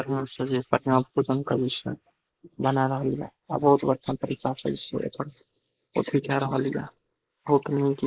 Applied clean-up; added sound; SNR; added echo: neural mask model Resemble Enhance denoiser.